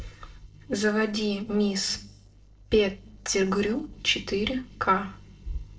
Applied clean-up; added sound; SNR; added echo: neural separator model SepFormer DNS4.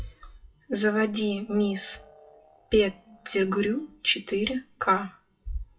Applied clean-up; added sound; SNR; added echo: classical method WPE with log-MMSE.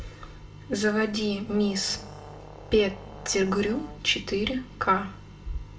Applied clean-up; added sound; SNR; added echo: none; Brass instrument; 19 dB; reverberation time 0.3 s.